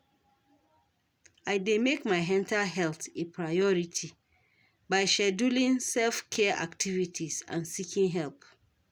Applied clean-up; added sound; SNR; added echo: none; none; none; none.